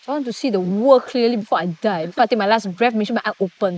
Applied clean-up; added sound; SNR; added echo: neural mask model Resemble Enhance denoiser.